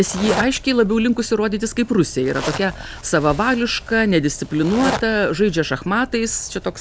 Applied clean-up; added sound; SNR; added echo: none; Zipper (clothing); 12 dB; none.